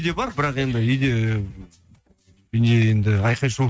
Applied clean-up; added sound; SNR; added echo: neural mask model RNNoise.